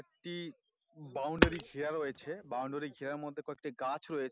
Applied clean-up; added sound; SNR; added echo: none; Hammer; -2 dB; none.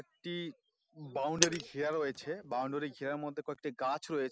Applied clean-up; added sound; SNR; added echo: neural mask model Resemble Enhance denoiser.